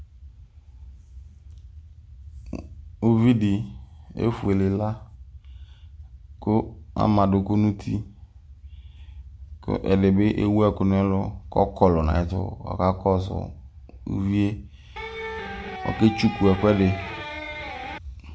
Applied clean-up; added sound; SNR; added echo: none; Electric guitar; 9 dB; none.